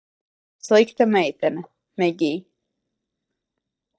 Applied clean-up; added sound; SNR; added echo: neural mask model DeepFilterNet 3.